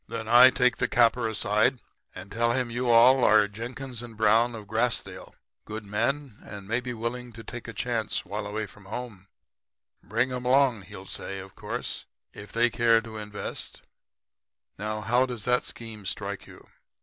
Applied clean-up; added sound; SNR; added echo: none; none; none; none.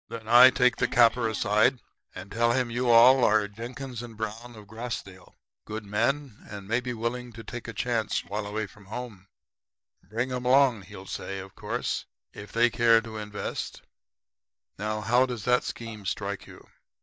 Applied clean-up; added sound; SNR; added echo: neural mask model DeepFilterNet 3.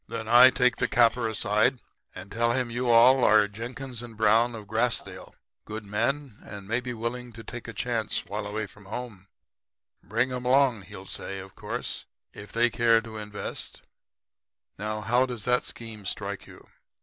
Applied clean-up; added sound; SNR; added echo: neural separator model SepFormer DNS4.